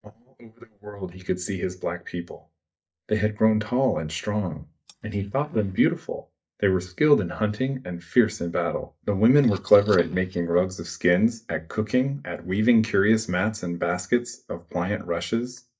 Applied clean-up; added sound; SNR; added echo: neural mask model DeepFilterNet 3.